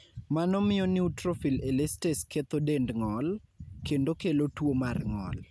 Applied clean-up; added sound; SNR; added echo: none; none; none; none.